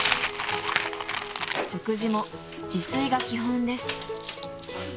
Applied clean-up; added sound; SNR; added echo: none; Coin (dropping); 2 dB; none.